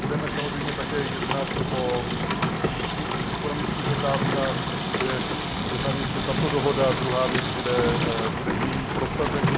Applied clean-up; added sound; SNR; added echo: none; Rain + Sink (filling or washing) / Water tap, faucet; -4 dB; none.